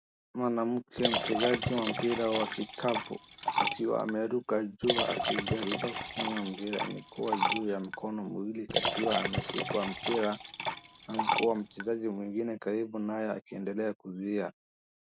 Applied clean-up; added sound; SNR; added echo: none; Liquid; 0 dB; none.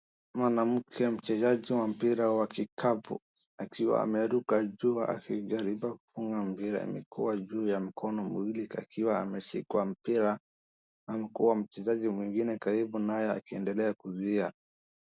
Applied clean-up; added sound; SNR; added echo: none; none; none; none.